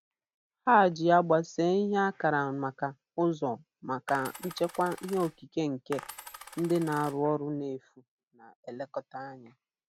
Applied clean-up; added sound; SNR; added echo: none; Coin (dropping); 16 dB; none.